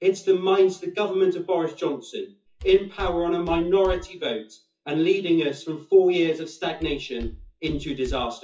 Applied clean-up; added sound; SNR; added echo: classical method WPE with log-MMSE.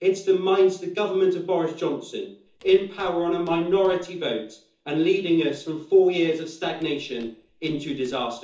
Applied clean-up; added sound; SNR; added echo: neural separator model SepFormer DNS4.